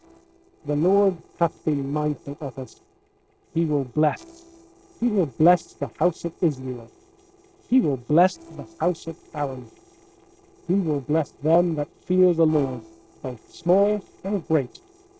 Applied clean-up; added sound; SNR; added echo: neural separator model SepFormer DNS4.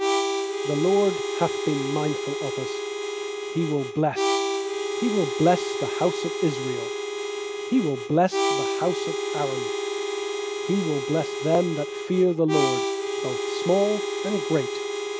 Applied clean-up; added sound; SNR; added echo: none; Harmonica; 1 dB; none.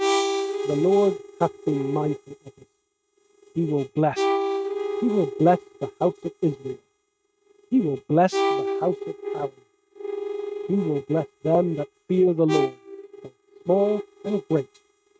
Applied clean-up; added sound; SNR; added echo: neural mask model RNNoise.